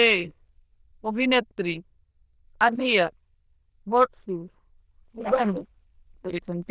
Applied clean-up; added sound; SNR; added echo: neural diffusion model UNIVERSE++.